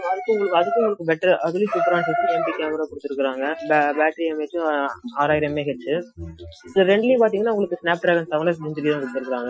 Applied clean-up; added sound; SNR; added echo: classical method Wiener filter.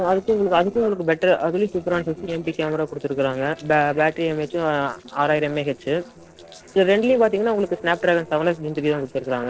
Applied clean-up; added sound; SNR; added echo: neural separator model SepFormer DNS4.